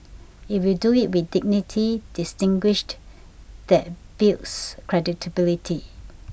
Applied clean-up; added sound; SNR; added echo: none; none; none; none.